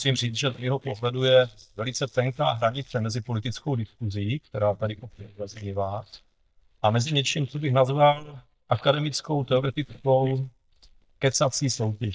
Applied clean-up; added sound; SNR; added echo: neural mask model DeepFilterNet 3.